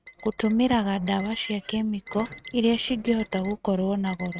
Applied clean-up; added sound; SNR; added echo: neural mask model RNNoise.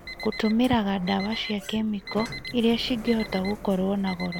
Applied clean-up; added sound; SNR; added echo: none; Alarm + Sliding door; 13 dB; none.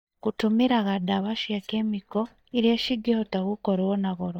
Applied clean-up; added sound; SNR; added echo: neural mask model DeepFilterNet 3.